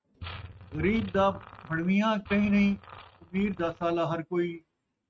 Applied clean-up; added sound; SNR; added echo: neural mask model RNNoise.